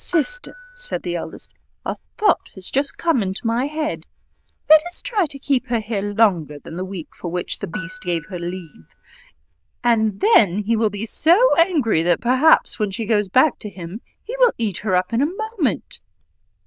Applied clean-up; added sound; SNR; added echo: neural diffusion model UNIVERSE++.